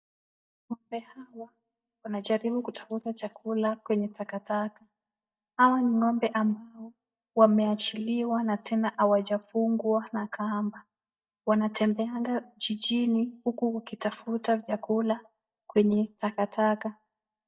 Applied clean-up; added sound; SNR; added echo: neural mask model DeepFilterNet 3.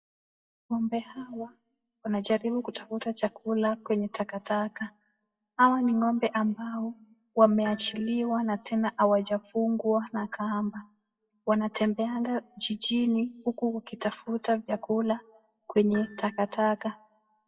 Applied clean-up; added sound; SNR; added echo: classical method WPE with log-MMSE.